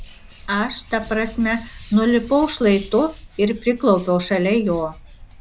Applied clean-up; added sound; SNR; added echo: none; Bird; 19 dB; none.